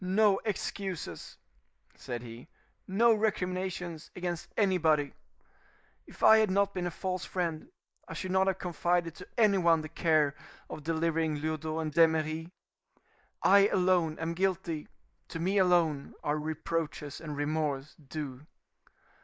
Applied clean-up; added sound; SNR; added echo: neural mask model Resemble Enhance denoiser.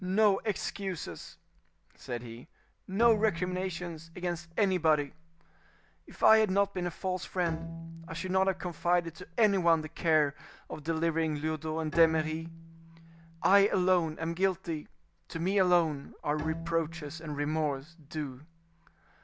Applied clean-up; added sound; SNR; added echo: none; Bowed string instrument; 16 dB; none.